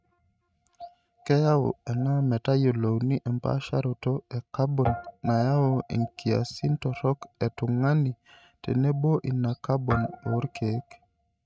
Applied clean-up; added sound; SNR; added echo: neural mask model RNNoise.